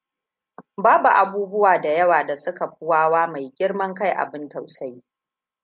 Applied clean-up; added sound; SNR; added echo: none; none; none; none.